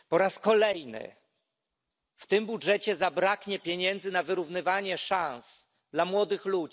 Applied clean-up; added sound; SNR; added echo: none; none; none; none.